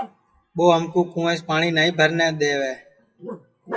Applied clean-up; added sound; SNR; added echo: classical method WPE with log-MMSE.